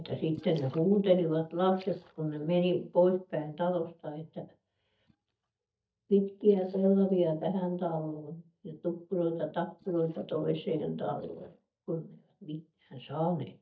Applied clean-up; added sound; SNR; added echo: neural mask model DeepFilterNet 3.